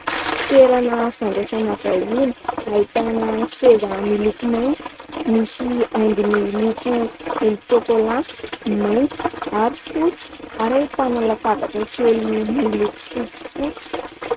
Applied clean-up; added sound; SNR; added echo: neural mask model RNNoise.